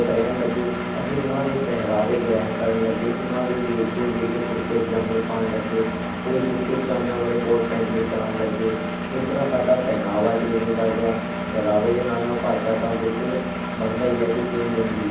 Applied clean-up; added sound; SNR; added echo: none; Engine; 4 dB; reverberation time 0.8 s.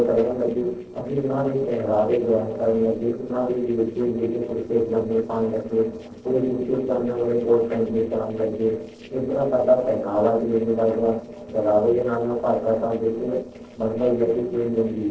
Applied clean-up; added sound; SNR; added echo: neural separator model SepFormer DNS4.